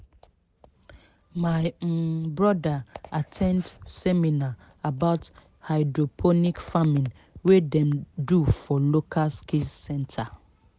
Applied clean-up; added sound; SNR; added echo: none; none; none; none.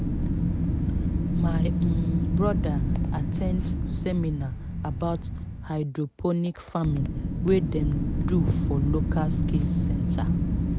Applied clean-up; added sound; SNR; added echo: none; Wind; -3 dB; none.